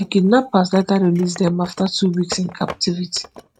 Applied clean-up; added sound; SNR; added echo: neural mask model RNNoise.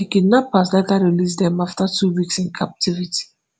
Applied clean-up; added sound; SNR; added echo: none; none; none; none.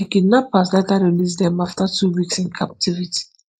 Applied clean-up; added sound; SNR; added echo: neural mask model Resemble Enhance denoiser.